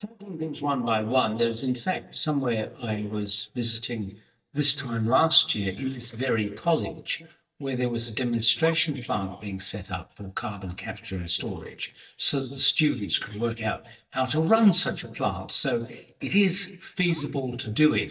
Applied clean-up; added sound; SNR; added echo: neural mask model DeepFilterNet 3.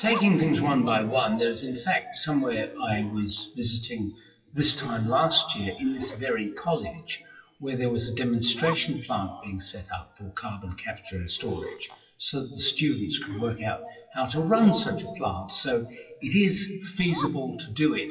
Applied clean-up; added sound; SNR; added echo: classical method WPE with log-MMSE.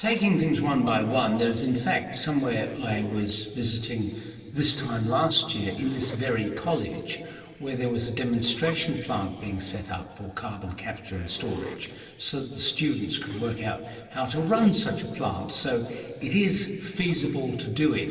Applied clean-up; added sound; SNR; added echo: neural separator model SepFormer DNS4.